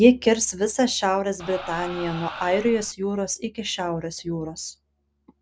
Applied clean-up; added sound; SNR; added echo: none; Crowd; 13 dB; none.